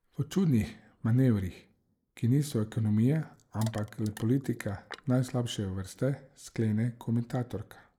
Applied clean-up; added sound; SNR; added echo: neural mask model Resemble Enhance denoiser.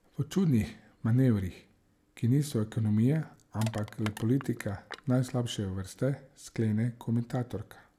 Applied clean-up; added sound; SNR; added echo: none; Crushing; 16 dB; none.